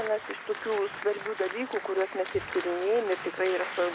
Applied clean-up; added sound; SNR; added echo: none; Applause; 9 dB; none.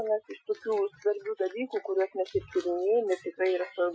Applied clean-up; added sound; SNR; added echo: classical method Wiener filter.